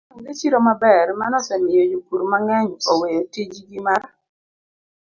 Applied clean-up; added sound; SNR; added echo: none; none; none; none.